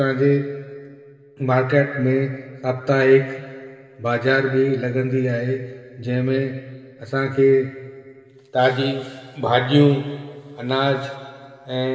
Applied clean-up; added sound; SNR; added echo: none; none; none; reverberation time 2.2 s.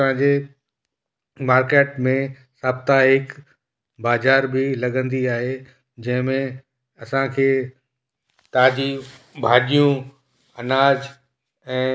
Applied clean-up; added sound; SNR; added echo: none; none; none; none.